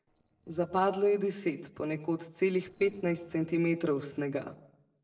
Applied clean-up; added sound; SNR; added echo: neural separator model SepFormer DNS4.